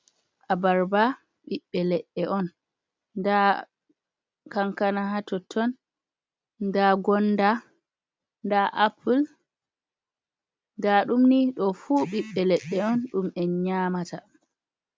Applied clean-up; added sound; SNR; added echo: none; none; none; none.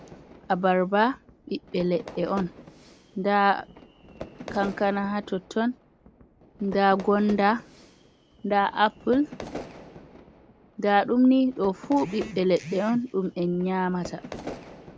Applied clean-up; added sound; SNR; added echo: none; Fire / Fireworks; 17 dB; none.